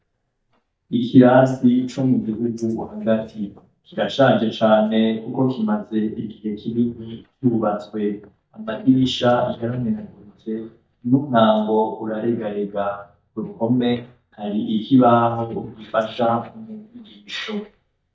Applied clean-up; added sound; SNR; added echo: neural mask model DeepFilterNet 3.